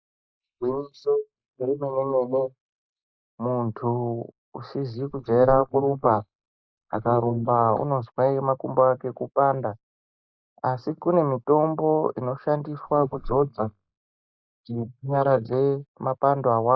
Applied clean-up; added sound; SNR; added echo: neural mask model Resemble Enhance denoiser.